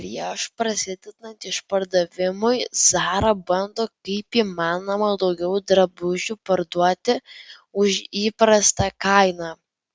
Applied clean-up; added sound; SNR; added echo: none; none; none; none.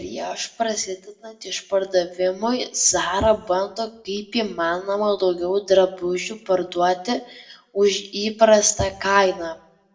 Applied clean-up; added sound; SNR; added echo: none; none; none; reverberation time 0.4 s.